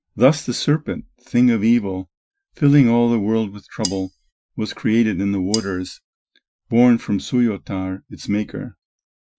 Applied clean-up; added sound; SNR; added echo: classical method Wiener filter.